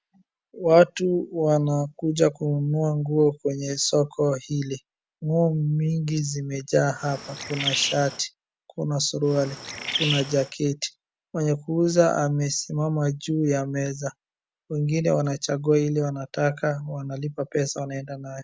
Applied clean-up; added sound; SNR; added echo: none; Bird; 7 dB; none.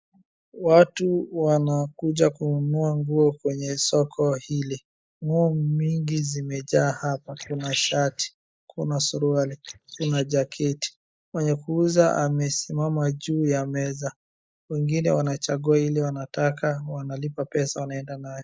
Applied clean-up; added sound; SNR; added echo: neural mask model Resemble Enhance denoiser.